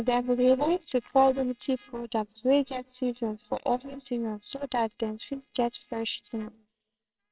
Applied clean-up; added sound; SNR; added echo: neural separator model SepFormer WHAMR!.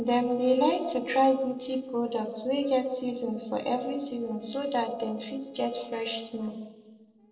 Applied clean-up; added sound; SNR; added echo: neural separator model SepFormer DNS4.